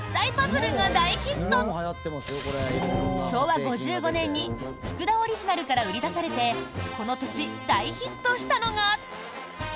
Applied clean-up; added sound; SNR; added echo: none; Wind instrument, woodwind instrument; 19 dB; none.